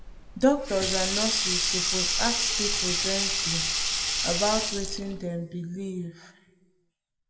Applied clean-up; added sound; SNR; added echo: none; Sink (filling or washing); -2 dB; reverberation time 0.9 s.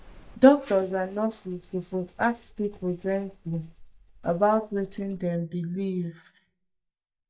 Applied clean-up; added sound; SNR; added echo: neural mask model DeepFilterNet 3.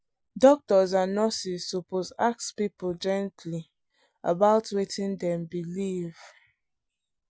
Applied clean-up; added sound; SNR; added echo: none; none; none; none.